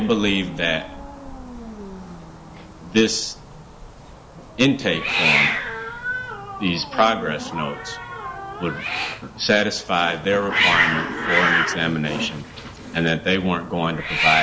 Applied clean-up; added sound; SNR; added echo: none; Hiss; 2 dB; none.